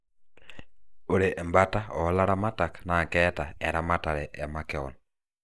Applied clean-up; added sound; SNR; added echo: neural mask model Resemble Enhance denoiser.